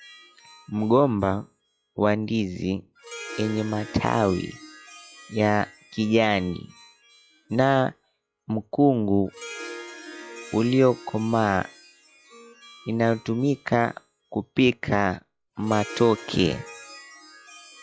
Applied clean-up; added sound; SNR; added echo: classical method log-MMSE.